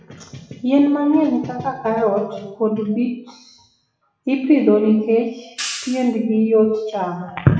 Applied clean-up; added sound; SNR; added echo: classical method WPE with log-MMSE.